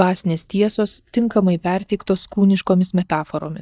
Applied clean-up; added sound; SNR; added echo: neural mask model DeepFilterNet 3.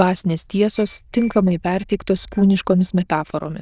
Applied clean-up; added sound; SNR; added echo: neural diffusion model UNIVERSE++.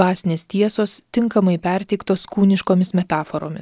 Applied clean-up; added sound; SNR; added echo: none; none; none; none.